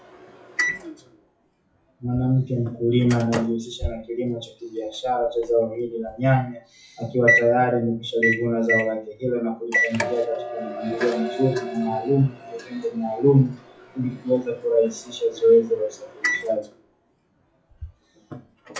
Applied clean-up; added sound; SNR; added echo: classical method WPE with log-MMSE.